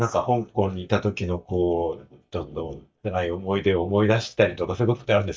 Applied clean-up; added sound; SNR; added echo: neural mask model DeepFilterNet 3.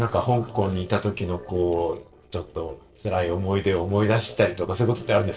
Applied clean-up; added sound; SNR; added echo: neural separator model SepFormer DNS4.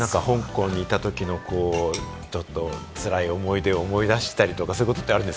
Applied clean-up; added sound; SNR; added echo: none; none; none; none.